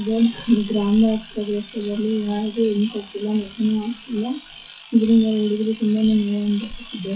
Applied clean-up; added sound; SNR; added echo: classical method WPE with log-MMSE.